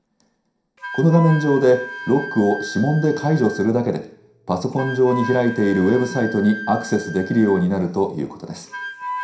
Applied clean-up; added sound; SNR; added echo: none; Wind instrument, woodwind instrument; 13 dB; reverberation time 0.5 s.